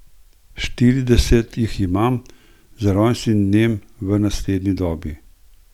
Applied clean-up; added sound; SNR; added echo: none; none; none; none.